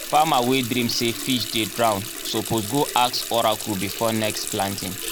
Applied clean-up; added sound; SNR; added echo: none; Water tap, faucet; 8 dB; none.